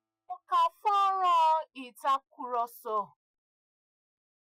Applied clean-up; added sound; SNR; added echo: classical method Wiener filter.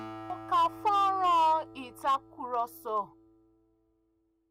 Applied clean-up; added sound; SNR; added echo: none; Acoustic guitar; 17 dB; none.